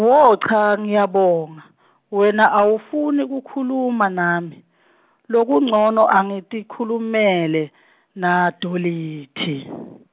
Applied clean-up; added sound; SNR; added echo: none; none; none; none.